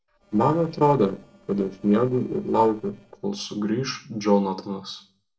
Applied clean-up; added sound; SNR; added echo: neural separator model SepFormer DNS4.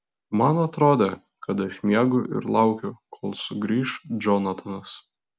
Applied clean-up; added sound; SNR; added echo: none; none; none; none.